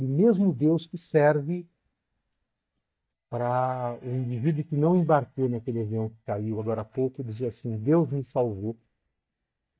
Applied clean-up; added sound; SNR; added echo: neural mask model DeepFilterNet 3.